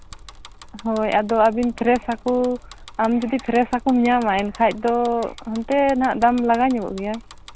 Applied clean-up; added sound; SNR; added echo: none; Bicycle; 20 dB; none.